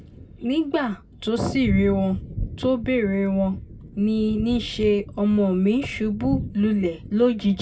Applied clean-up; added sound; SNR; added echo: none; Thunder; 12 dB; reverberation time 0.2 s.